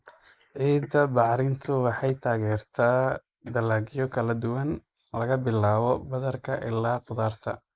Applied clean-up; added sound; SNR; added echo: neural mask model Resemble Enhance denoiser.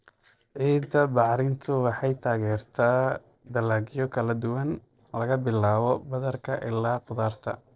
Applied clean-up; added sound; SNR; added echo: neural separator model SepFormer DNS4.